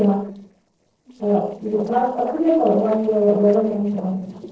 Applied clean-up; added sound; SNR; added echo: neural separator model SepFormer DNS4.